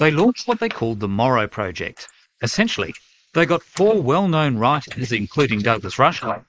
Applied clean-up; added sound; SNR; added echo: neural mask model Resemble Enhance denoiser.